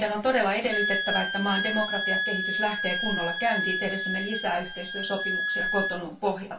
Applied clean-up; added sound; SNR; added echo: none; Wind instrument, woodwind instrument; 1 dB; reverberation time 0.2 s.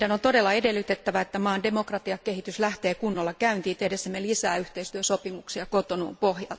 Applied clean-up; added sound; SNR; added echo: none; none; none; none.